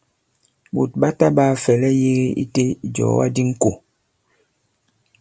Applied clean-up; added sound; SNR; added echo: none; none; none; none.